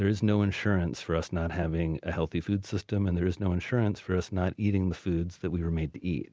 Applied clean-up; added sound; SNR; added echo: none; none; none; none.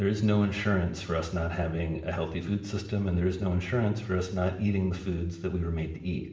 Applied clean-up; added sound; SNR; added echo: none; none; none; reverberation time 0.8 s.